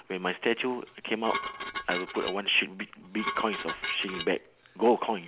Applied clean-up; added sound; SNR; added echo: none; Dishes, pots, and pans; 7 dB; none.